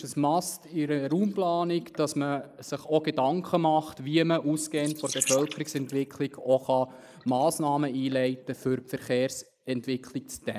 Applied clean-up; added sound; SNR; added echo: neural mask model Resemble Enhance denoiser.